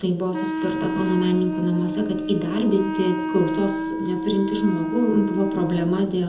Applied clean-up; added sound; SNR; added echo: none; Wind instrument, woodwind instrument; 4 dB; reverberation time 0.8 s.